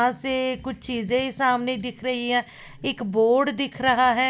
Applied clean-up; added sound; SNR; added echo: none; none; none; none.